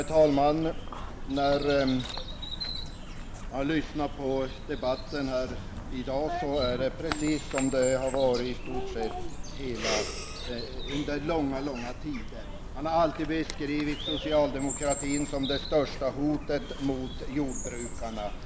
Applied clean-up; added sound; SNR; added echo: none; Bird vocalization, bird call, bird song; 6 dB; none.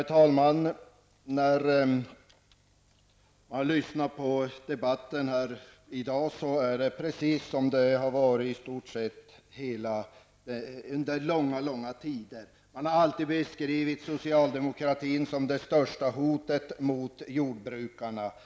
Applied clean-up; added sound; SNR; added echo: none; none; none; none.